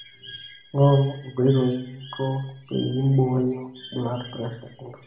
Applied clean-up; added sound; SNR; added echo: none; Bird; 19 dB; reverberation time 0.5 s.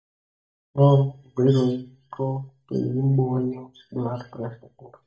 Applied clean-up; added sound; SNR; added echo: neural mask model DeepFilterNet 3.